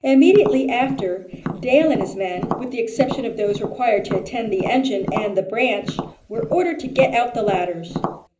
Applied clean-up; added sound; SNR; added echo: none; Tap; 10 dB; reverberation time 0.5 s.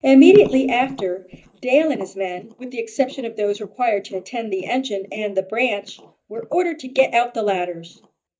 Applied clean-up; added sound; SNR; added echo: neural mask model DeepFilterNet 3.